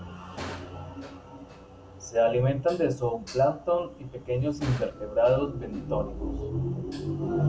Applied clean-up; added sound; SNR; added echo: none; Dishes, pots, and pans; 19 dB; none.